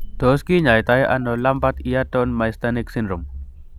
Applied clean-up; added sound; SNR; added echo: none; Engine starting / Car; 16 dB; none.